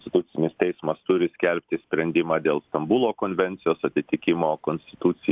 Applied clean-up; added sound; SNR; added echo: none; none; none; none.